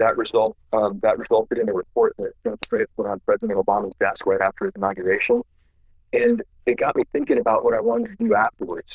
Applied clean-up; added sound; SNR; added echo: neural diffusion model UNIVERSE++.